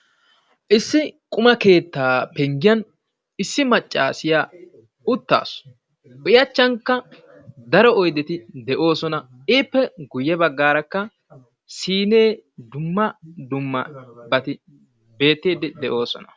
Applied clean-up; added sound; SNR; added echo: none; none; none; none.